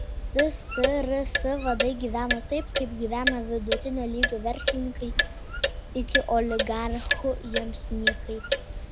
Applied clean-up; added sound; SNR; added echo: none; Clock; -1 dB; none.